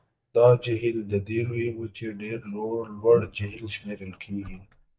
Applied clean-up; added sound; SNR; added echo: neural mask model DeepFilterNet 3.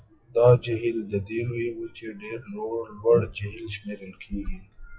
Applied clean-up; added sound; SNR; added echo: classical method WPE with log-MMSE.